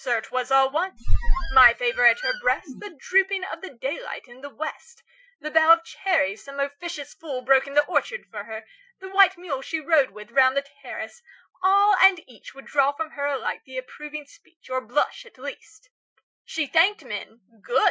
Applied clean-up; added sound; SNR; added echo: classical method Wiener filter.